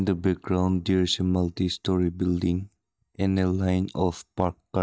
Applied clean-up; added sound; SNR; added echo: neural mask model DeepFilterNet 3.